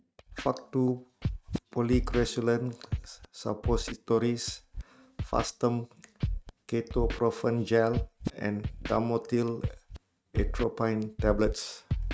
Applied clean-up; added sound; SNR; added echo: neural mask model RNNoise.